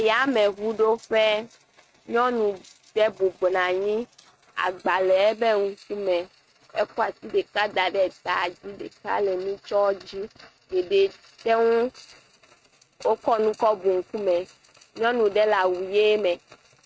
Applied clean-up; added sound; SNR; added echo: neural mask model RNNoise.